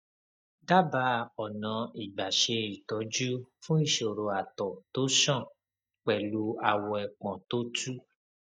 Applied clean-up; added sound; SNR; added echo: neural mask model DeepFilterNet 3.